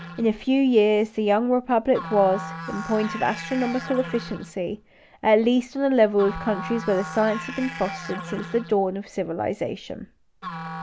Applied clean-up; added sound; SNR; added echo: none; Musical instrument; 13 dB; none.